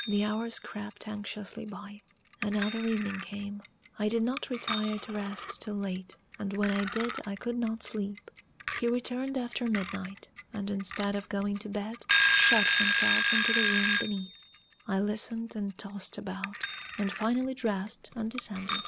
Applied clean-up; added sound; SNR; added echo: none; Alarm / Clock; -2 dB; none.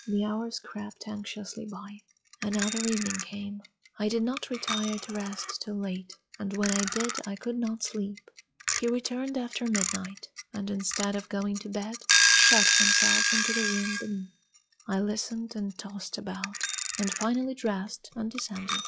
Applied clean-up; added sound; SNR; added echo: classical method log-MMSE.